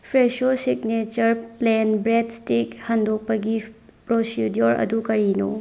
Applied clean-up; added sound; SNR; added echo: none; none; none; none.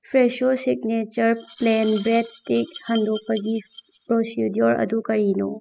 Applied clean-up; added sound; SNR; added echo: classical method spectral subtraction.